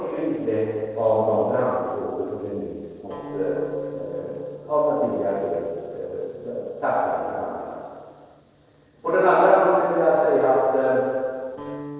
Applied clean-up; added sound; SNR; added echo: neural separator model SepFormer DNS4.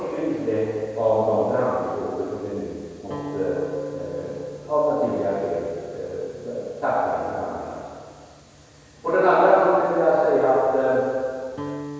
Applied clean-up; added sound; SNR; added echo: none; Guitar; 18 dB; reverberation time 1.9 s.